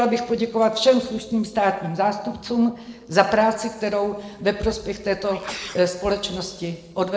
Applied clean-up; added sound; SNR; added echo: neural separator model SepFormer DNS4.